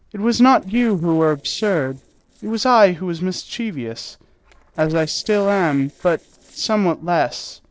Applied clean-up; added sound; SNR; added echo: neural separator model SepFormer DNS4.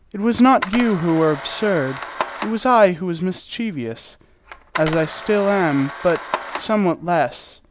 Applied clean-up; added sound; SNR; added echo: none; Camera; 12 dB; none.